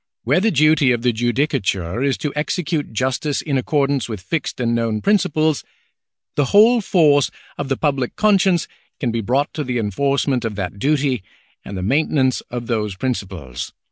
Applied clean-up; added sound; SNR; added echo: none; none; none; none.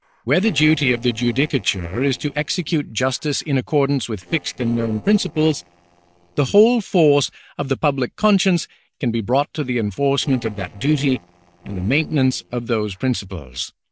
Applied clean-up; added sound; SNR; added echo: neural separator model SepFormer DNS4.